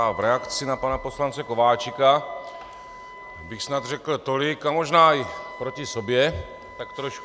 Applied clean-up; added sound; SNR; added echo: none; Wind instrument, woodwind instrument; 17 dB; none.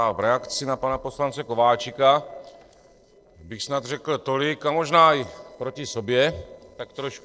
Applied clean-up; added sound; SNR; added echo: neural separator model SepFormer DNS4.